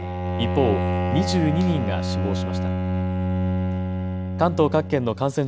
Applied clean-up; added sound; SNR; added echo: none; Bowed string instrument; -1 dB; none.